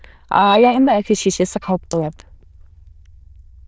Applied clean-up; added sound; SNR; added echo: neural diffusion model UNIVERSE++.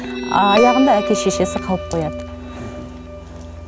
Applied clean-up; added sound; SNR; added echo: none; Guitar; 5 dB; none.